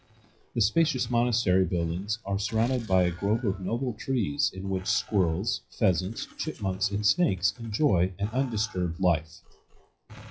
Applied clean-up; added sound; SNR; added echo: classical method WPE with log-MMSE.